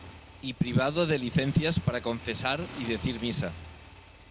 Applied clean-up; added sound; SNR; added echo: none; Motorcycle / Engine; 15 dB; none.